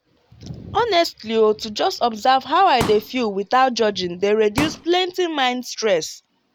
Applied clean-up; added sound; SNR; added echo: none; Explosion; 11 dB; none.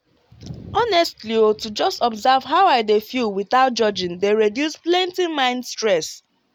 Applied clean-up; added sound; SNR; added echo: none; none; none; none.